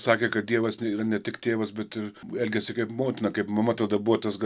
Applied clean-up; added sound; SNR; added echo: none; none; none; none.